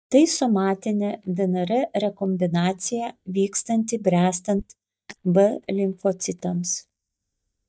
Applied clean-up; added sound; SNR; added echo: neural mask model DeepFilterNet 3.